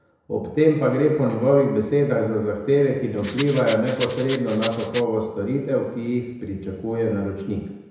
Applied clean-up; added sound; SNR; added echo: none; Rattle; 7 dB; reverberation time 1.0 s.